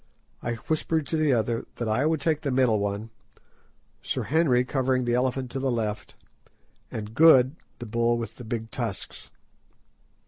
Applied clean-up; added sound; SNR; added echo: none; none; none; none.